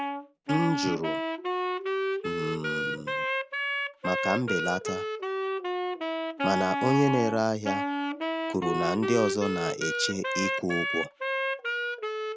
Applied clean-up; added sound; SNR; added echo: none; Wind instrument, woodwind instrument; 0 dB; none.